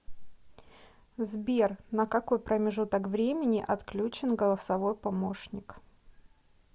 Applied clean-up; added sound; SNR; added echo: none; none; none; none.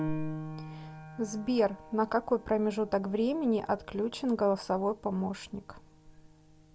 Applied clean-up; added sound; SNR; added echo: none; Piano; 12 dB; none.